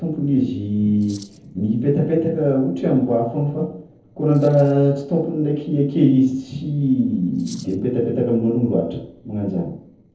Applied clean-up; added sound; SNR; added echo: neural separator model SepFormer DNS4.